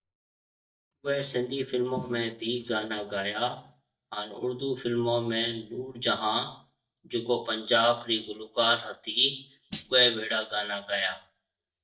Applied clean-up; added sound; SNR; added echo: neural mask model DeepFilterNet 3.